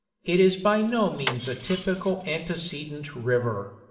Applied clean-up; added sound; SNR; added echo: none; Cutlery, silverware; 8 dB; reverberation time 1.4 s.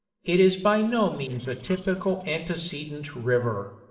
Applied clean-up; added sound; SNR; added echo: neural separator model SepFormer DNS4.